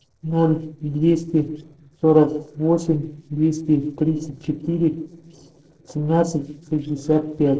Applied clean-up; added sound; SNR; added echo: neural separator model SepFormer DNS4.